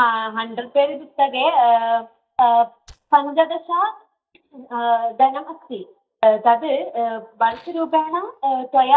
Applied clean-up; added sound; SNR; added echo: neural mask model DeepFilterNet 3.